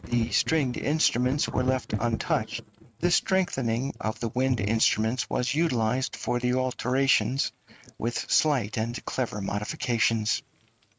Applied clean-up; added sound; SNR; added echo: neural mask model RNNoise.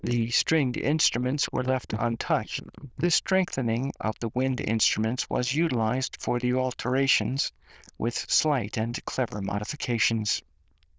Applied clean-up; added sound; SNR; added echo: neural diffusion model UNIVERSE++.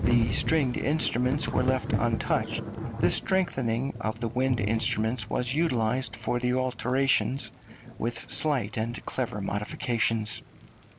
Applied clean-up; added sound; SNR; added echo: none; Thunder / Rain; 7 dB; none.